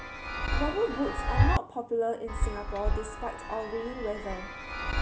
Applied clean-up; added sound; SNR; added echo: none; Chime; -3 dB; none.